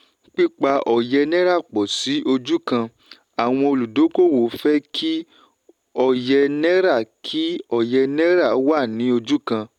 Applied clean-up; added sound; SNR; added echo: none; none; none; none.